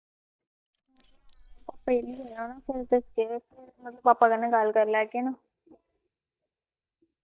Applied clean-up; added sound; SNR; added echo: neural mask model DeepFilterNet 3.